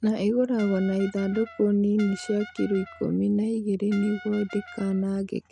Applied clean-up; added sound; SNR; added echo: none; Brass instrument; 18 dB; none.